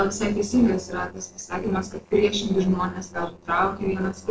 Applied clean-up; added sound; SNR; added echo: neural separator model SepFormer DNS4.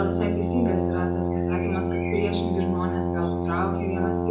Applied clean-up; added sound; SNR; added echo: none; Brass instrument; -4 dB; reverberation time 0.6 s.